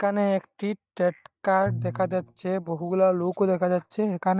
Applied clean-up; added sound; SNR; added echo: neural mask model DeepFilterNet 3.